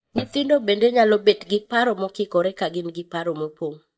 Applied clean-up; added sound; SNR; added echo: neural mask model DeepFilterNet 3.